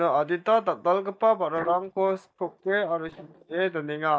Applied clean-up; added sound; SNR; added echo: neural mask model DeepFilterNet 3.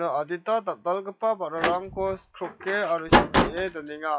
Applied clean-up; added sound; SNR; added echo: classical method WPE with log-MMSE.